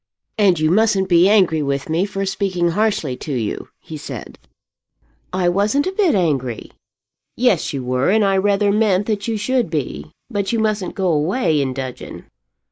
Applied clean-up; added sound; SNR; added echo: neural mask model Resemble Enhance denoiser.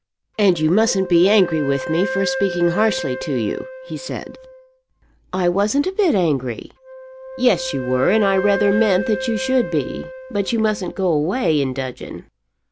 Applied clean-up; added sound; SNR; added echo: none; Wind instrument, woodwind instrument; 10 dB; none.